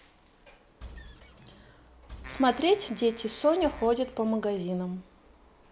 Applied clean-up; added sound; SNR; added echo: none; Keyboard (musical) + Engine; 18 dB; none.